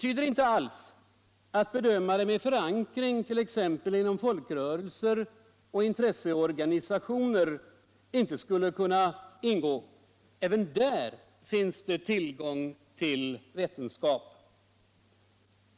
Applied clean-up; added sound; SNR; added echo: none; none; none; none.